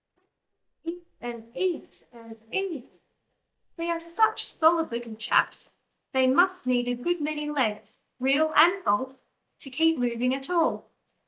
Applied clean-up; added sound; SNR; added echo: neural mask model DeepFilterNet 3.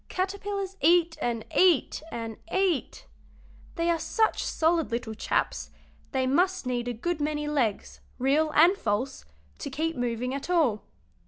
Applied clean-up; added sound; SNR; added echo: none; none; none; none.